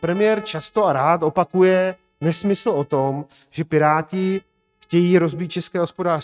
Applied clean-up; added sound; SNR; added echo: neural mask model RNNoise.